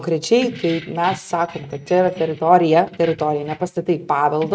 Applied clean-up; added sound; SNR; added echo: neural mask model RNNoise.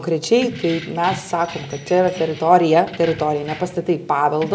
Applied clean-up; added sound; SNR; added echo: none; Keys jangling; 16 dB; none.